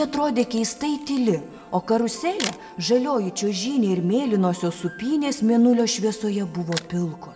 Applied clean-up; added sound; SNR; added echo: none; Camera; 19 dB; reverberation time 1.2 s.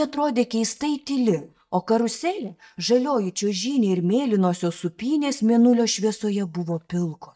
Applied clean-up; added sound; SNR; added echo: neural mask model DeepFilterNet 3.